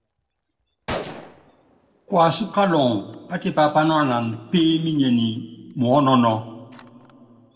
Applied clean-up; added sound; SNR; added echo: none; Gunshot, gunfire; 20 dB; reverberation time 1.3 s.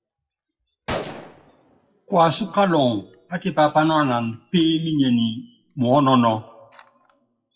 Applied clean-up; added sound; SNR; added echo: classical method WPE with log-MMSE.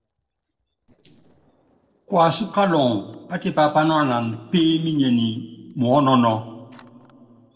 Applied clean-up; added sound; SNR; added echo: neural separator model SepFormer DNS4.